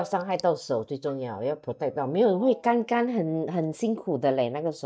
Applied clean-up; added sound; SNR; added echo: neural mask model DeepFilterNet 3.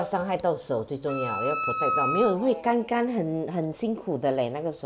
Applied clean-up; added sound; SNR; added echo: none; Wind instrument, woodwind instrument; 2 dB; none.